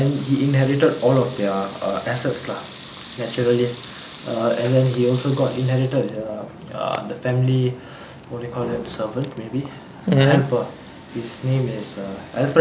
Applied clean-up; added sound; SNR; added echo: none; Sink (filling or washing) / Water tap, faucet / Liquid; 17 dB; none.